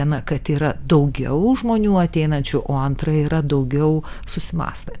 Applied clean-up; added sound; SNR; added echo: none; none; none; none.